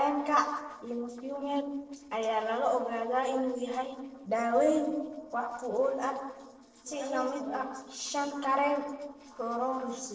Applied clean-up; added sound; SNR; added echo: neural separator model SepFormer DNS4.